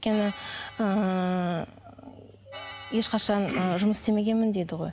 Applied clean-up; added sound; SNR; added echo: none; Organ; 19 dB; none.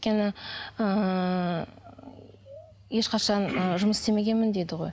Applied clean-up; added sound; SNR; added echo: none; none; none; none.